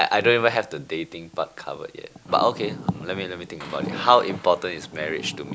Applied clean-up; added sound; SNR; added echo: none; none; none; none.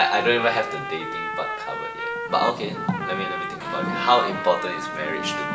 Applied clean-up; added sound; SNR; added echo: none; Trumpet; 5 dB; reverberation time 1.1 s.